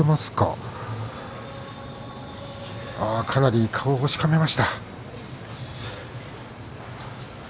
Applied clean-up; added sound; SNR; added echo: none; none; none; none.